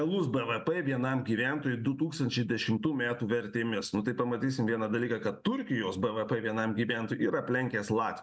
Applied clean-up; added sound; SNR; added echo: none; none; none; none.